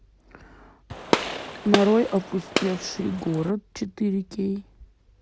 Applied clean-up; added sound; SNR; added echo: none; Gunshot, gunfire; 2 dB; none.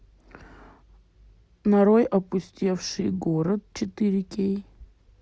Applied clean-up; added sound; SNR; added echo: none; none; none; none.